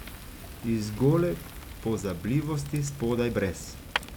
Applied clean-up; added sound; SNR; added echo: none; Fire; 11 dB; none.